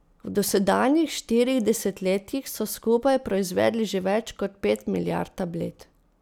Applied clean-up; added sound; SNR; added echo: none; none; none; none.